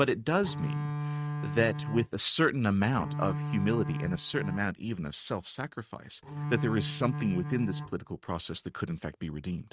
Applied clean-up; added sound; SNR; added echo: neural mask model RNNoise.